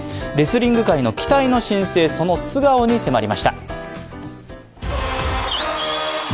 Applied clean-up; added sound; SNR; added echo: none; none; none; none.